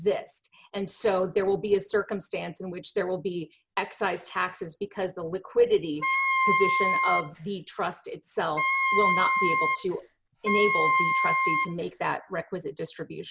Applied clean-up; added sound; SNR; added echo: none; Wind instrument, woodwind instrument; -4 dB; none.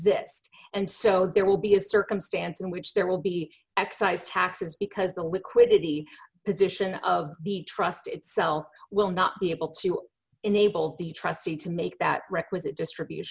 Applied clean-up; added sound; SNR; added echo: none; none; none; none.